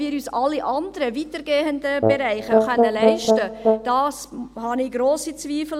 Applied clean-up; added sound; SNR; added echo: none; Brass instrument; -4 dB; none.